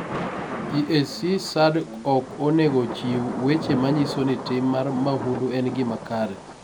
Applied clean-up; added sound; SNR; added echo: none; Thunder / Rain; 10 dB; none.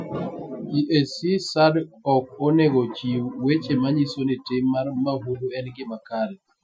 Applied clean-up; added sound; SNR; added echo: classical method Wiener filter.